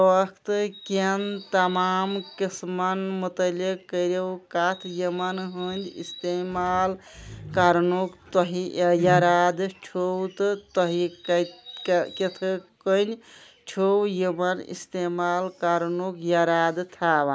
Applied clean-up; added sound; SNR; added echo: none; Bird; 19 dB; none.